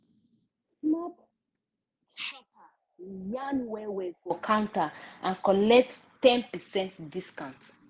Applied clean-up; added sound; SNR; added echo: none; none; none; none.